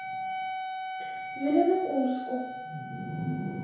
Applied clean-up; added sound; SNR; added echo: none; Wind instrument, woodwind instrument; 6 dB; reverberation time 0.9 s.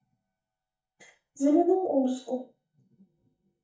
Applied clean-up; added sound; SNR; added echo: neural mask model DeepFilterNet 3.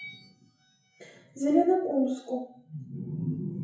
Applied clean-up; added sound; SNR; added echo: classical method WPE with log-MMSE.